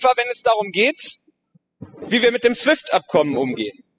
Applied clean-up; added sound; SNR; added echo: classical method spectral subtraction.